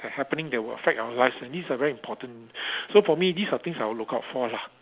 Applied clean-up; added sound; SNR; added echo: none; none; none; none.